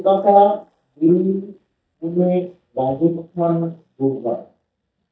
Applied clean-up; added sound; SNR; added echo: neural mask model DeepFilterNet 3.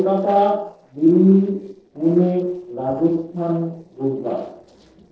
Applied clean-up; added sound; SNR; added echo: neural separator model SepFormer DNS4.